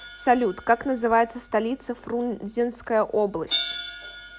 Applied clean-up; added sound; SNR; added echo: none; Hi-hat; 11 dB; none.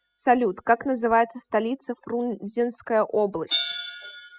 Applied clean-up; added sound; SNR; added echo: classical method spectral subtraction.